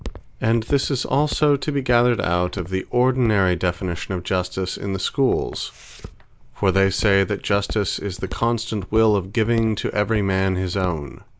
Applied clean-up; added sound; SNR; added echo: none; Walk, footsteps; 15 dB; none.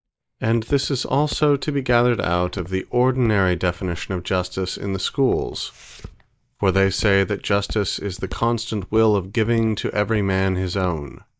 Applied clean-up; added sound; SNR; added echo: neural mask model DeepFilterNet 3.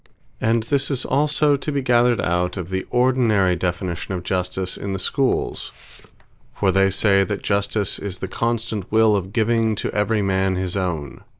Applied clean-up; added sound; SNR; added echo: neural separator model SepFormer DNS4.